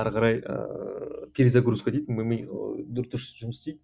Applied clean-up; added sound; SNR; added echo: none; none; none; none.